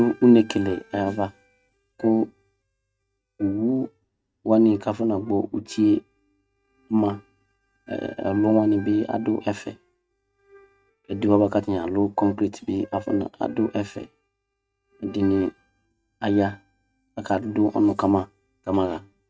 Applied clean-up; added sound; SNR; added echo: neural mask model RNNoise.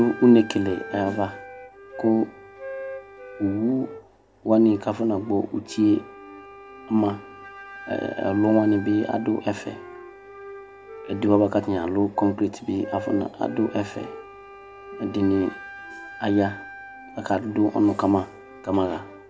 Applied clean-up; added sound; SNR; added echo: none; Wind instrument, woodwind instrument + Wind instrument, woodwind instrument; 16 dB; none.